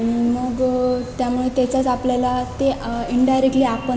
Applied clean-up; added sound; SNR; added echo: none; none; none; none.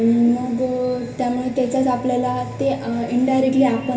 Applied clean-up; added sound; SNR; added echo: none; none; none; reverberation time 0.3 s.